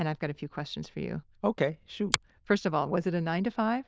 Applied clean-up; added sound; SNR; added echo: neural diffusion model UNIVERSE++.